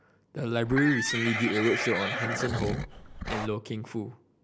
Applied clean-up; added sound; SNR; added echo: none; Livestock, farm animals, working animals; 2 dB; none.